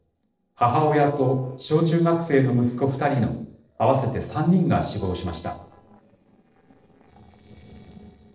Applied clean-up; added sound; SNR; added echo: neural separator model SepFormer DNS4.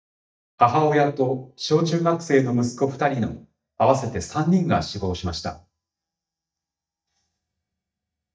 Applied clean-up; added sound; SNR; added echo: neural mask model DeepFilterNet 3.